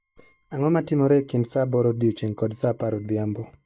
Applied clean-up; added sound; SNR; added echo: neural mask model DeepFilterNet 3.